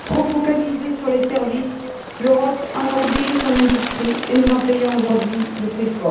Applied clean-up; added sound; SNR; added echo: none; Bird; 10 dB; reverberation time 0.8 s.